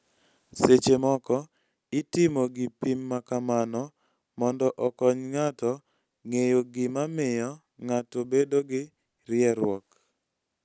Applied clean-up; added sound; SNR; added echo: none; none; none; none.